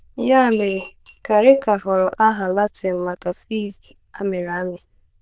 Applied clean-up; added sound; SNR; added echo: neural diffusion model UNIVERSE++.